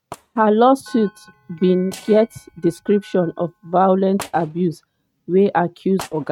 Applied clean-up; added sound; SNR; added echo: neural mask model RNNoise.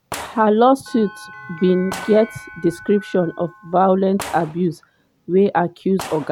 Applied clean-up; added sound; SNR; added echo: none; Bell + Gunshot, gunfire; 17 dB; none.